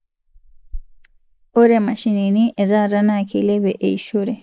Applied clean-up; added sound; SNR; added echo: neural mask model Resemble Enhance denoiser.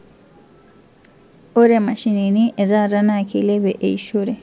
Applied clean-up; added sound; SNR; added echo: none; none; none; none.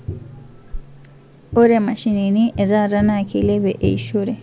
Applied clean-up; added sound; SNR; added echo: none; Tap; 12 dB; none.